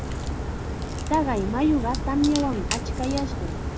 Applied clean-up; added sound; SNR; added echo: none; Crack; 2 dB; none.